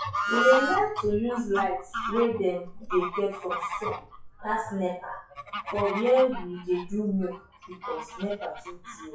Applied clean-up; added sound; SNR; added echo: classical method WPE with log-MMSE.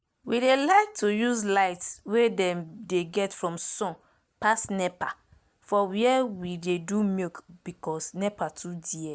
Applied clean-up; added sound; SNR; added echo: none; none; none; none.